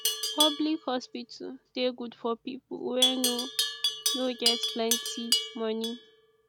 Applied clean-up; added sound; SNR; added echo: none; Livestock, farm animals, working animals; -1 dB; none.